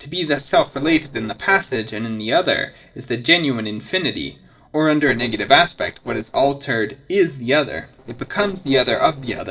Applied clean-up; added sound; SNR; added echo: neural separator model SepFormer DNS4.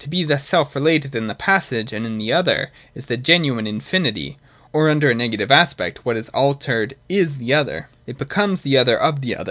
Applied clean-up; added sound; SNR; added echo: none; none; none; none.